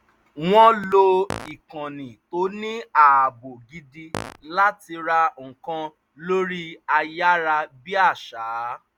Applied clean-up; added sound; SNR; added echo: none; Fart; 10 dB; none.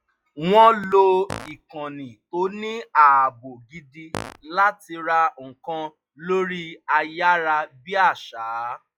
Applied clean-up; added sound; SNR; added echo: classical method log-MMSE.